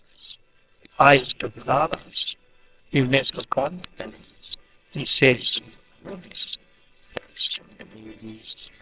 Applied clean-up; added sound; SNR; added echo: neural separator model SepFormer WHAMR!.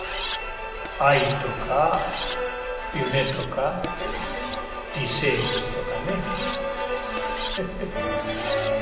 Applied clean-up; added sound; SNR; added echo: none; Cutlery, silverware; 12 dB; reverberation time 1.3 s.